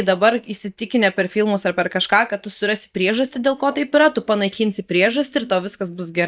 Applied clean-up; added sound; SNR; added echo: neural mask model DeepFilterNet 3.